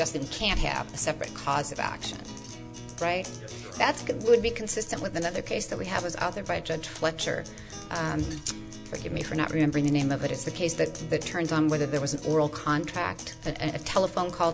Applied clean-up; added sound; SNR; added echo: none; Acoustic guitar; 14 dB; none.